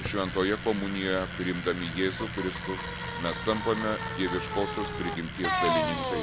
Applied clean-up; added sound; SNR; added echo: none; Bicycle; 1 dB; none.